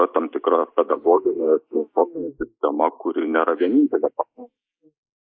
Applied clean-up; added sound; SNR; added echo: neural mask model Resemble Enhance denoiser.